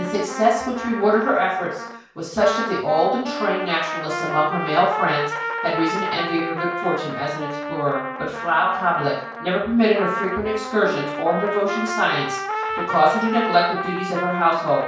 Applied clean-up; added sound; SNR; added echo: none; Trumpet; 6 dB; reverberation time 0.5 s.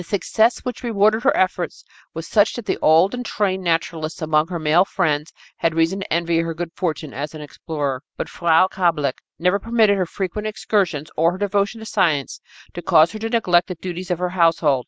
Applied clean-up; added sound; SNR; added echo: none; none; none; none.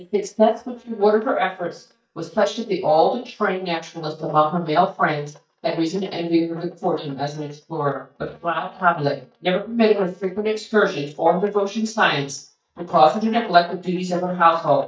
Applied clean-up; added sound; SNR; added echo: neural mask model DeepFilterNet 3.